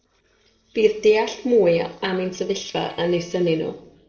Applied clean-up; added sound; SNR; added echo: neural separator model SepFormer DNS4.